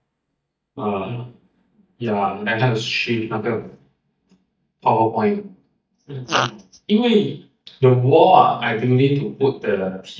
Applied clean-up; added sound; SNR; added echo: neural mask model DeepFilterNet 3.